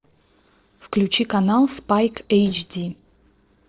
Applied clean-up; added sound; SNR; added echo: neural separator model SepFormer DNS4.